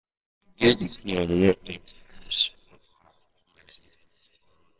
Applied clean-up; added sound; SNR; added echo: neural separator model SepFormer WHAMR!.